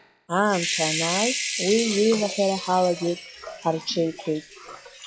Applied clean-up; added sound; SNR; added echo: classical method log-MMSE.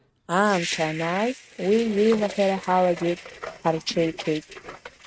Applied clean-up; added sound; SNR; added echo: neural mask model RNNoise.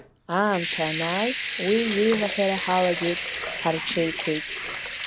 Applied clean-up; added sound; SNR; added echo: none; Sink (filling or washing) / Water tap, faucet / Liquid; 2 dB; none.